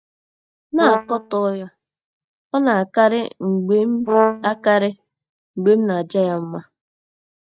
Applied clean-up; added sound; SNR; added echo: neural mask model DeepFilterNet 3.